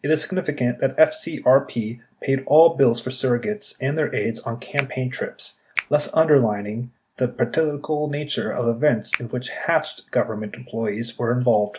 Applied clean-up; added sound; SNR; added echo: none; Finger snapping; 8 dB; none.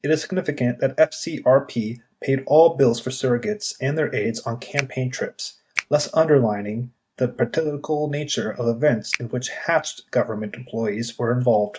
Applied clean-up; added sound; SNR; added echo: neural mask model RNNoise.